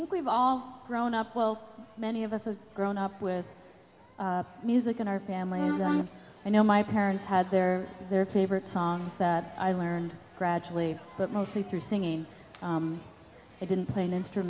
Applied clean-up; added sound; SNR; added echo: none; none; none; none.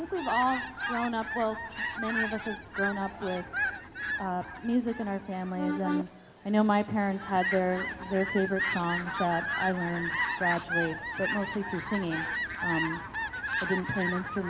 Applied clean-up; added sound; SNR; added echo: none; Fowl; 4 dB; none.